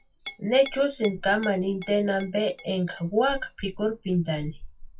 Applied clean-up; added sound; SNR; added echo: classical method WPE with log-MMSE.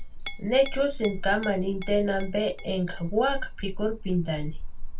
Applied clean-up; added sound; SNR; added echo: none; Chink, clink; 4 dB; reverberation time 0.2 s.